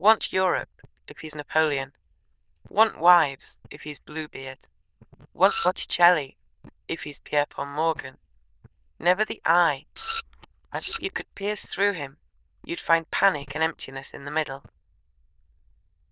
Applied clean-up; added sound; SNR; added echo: neural diffusion model UNIVERSE++.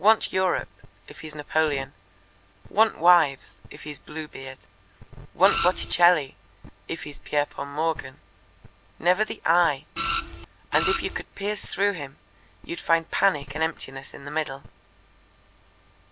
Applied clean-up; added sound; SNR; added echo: none; Printer; 2 dB; none.